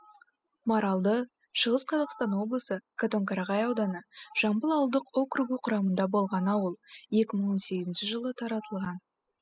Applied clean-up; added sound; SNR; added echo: classical method spectral subtraction.